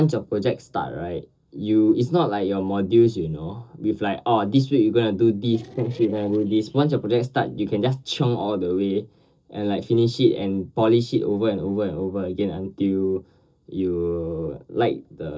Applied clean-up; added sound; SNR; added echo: neural separator model SepFormer DNS4.